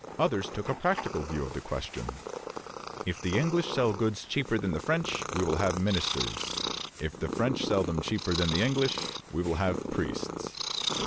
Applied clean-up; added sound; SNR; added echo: none; Purr; 5 dB; none.